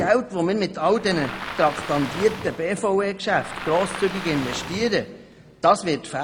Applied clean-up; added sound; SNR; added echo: none; Motor vehicle (road) + Waves, surf; 12 dB; none.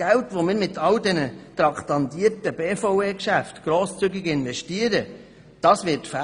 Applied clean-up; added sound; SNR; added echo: none; none; none; none.